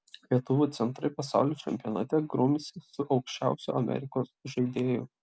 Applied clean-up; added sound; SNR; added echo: none; none; none; none.